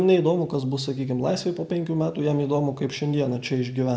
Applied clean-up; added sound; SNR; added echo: none; none; none; none.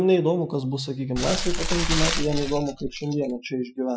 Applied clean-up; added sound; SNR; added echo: classical method Wiener filter.